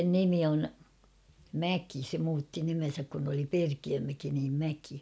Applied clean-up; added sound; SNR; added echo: none; none; none; none.